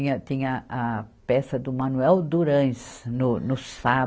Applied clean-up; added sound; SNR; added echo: none; none; none; none.